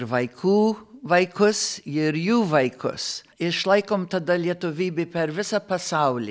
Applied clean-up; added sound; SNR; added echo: none; none; none; none.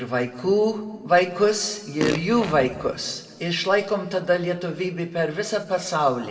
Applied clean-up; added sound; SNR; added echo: none; Fart; 6 dB; reverberation time 1.2 s.